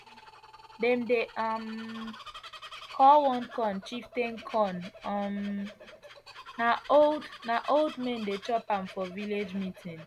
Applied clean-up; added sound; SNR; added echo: none; Bird vocalization, bird call, bird song; 18 dB; none.